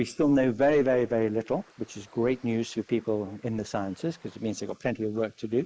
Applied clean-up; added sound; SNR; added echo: neural mask model Resemble Enhance denoiser.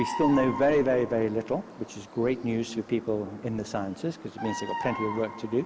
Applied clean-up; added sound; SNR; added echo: none; Bird vocalization, bird call, bird song; 11 dB; none.